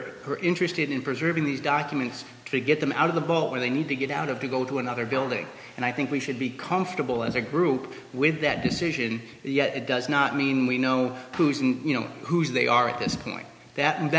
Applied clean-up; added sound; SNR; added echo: none; none; none; none.